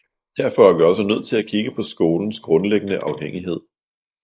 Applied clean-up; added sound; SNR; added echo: neural mask model Resemble Enhance denoiser.